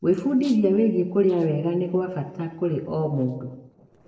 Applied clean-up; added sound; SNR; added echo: neural separator model SepFormer DNS4.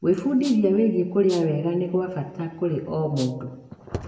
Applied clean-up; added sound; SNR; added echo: none; Rattle (instrument); 18 dB; reverberation time 0.9 s.